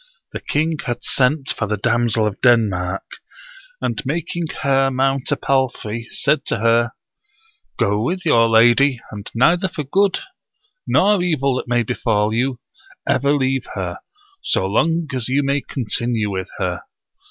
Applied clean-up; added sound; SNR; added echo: none; none; none; none.